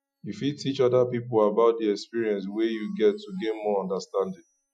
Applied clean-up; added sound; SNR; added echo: classical method Wiener filter.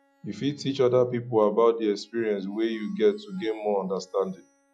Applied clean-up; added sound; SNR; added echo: classical method log-MMSE.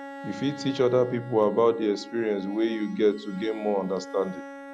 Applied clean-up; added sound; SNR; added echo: none; Bowed string instrument; 15 dB; none.